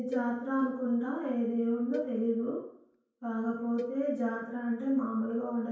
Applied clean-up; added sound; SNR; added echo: none; Cowbell; 14 dB; reverberation time 0.5 s.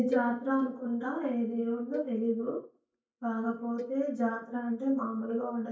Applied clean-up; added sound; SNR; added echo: neural mask model DeepFilterNet 3.